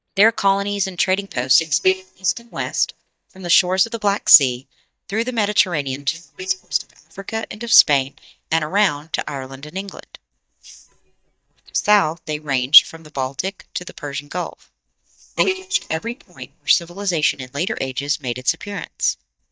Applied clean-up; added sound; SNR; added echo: neural mask model DeepFilterNet 3.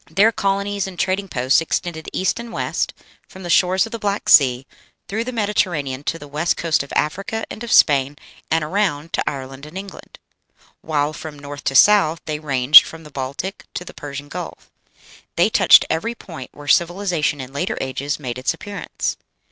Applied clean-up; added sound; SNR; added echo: none; none; none; none.